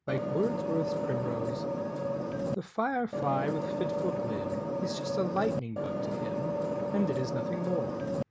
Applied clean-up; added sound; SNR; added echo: none; Vehicle; -2 dB; none.